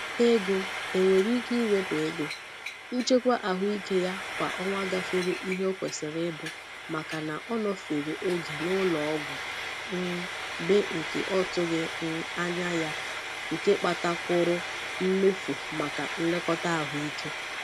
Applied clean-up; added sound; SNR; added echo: none; Frying (food); 7 dB; none.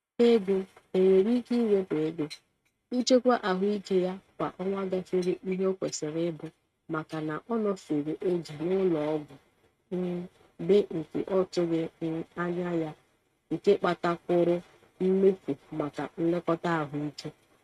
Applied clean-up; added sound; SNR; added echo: neural mask model RNNoise.